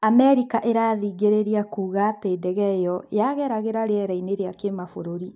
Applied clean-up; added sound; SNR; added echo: none; none; none; none.